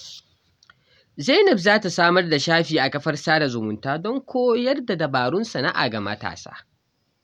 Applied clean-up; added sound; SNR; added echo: none; none; none; none.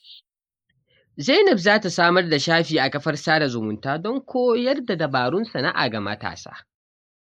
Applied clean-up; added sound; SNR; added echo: neural mask model Resemble Enhance denoiser.